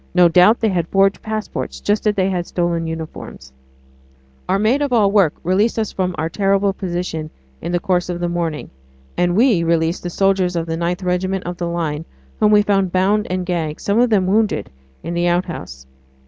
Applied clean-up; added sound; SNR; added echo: none; none; none; none.